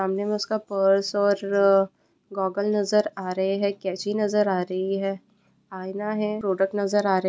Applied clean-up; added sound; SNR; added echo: none; none; none; none.